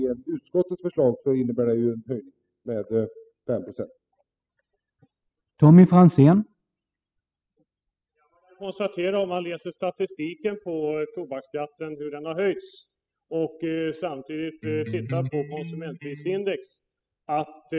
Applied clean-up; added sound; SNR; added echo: classical method spectral subtraction.